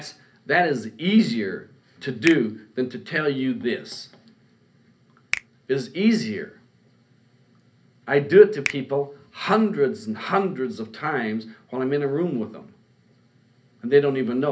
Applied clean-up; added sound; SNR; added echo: none; Finger snapping; 14 dB; reverberation time 0.3 s.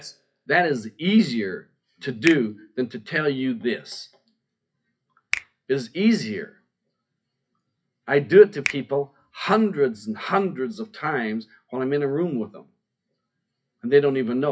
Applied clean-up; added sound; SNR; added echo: classical method WPE with log-MMSE.